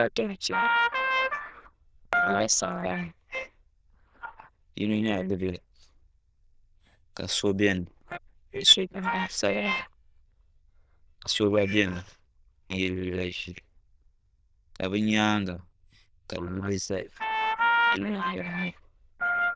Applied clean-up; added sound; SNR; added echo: neural diffusion model UNIVERSE++.